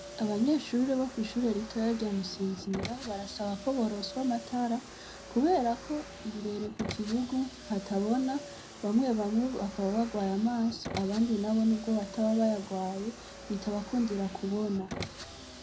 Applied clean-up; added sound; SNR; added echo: none; Car; 13 dB; reverberation time 0.4 s.